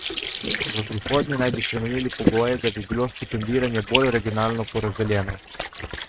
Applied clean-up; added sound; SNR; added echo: neural mask model RNNoise.